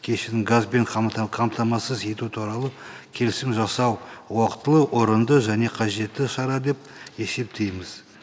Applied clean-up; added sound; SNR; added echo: none; none; none; none.